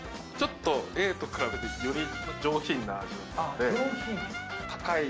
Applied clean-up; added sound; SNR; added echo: none; Brass instrument; 7 dB; none.